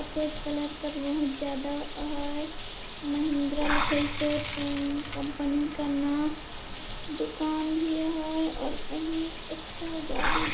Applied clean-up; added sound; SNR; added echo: none; Bathtub (filling or washing) / Water; 2 dB; reverberation time 1.7 s.